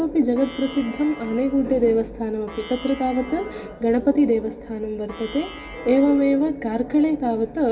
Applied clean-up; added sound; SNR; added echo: none; Plucked string instrument; 18 dB; reverberation time 0.3 s.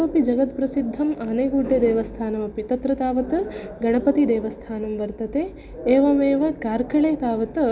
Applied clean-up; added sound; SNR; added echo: none; none; none; none.